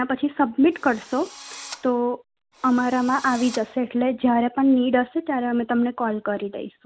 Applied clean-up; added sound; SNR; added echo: none; Drill; 19 dB; none.